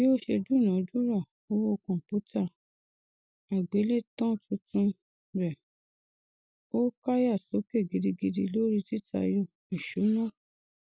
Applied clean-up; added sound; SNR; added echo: none; none; none; none.